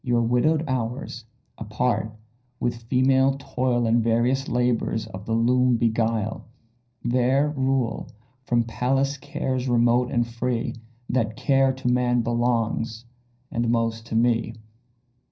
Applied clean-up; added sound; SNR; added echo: none; none; none; reverberation time 0.4 s.